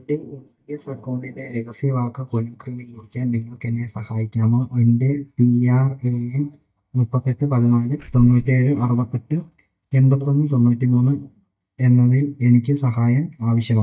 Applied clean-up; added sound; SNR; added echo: neural mask model DeepFilterNet 3.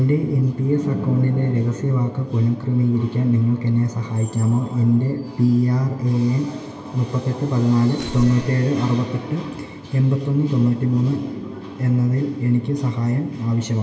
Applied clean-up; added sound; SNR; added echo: none; Tearing; 15 dB; reverberation time 1.1 s.